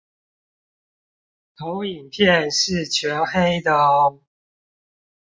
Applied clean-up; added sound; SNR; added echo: none; none; none; none.